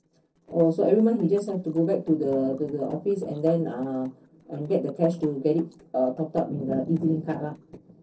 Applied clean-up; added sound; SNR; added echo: neural separator model SepFormer DNS4.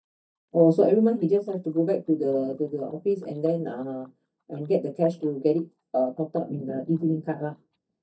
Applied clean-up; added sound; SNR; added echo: neural mask model DeepFilterNet 3.